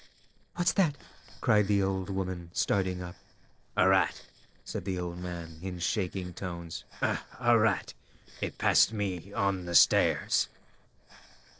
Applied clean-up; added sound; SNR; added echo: neural separator model SepFormer DNS4.